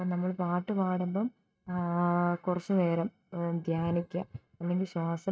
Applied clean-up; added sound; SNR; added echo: neural mask model RNNoise.